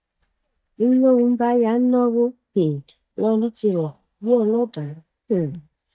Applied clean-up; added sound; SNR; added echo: neural mask model DeepFilterNet 3.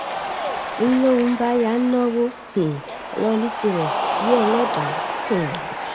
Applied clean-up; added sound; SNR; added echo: none; Cheering; 5 dB; reverberation time 0.6 s.